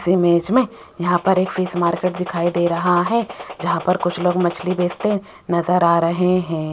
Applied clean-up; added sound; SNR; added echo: none; Gunshot, gunfire; 15 dB; none.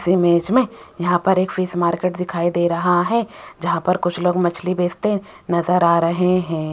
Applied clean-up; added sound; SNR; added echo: none; none; none; none.